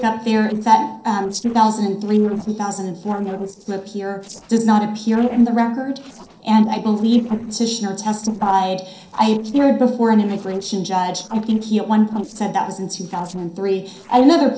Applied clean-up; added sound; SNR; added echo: neural separator model SepFormer DNS4.